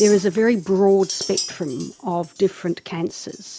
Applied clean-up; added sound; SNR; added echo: none; Chink, clink; 14 dB; none.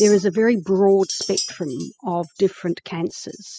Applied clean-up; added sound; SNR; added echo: classical method spectral subtraction.